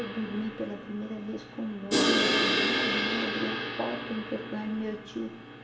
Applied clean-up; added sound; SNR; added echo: none; Crash cymbal; -4 dB; reverberation time 0.7 s.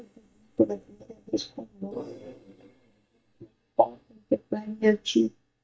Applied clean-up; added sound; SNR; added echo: neural mask model DeepFilterNet 3.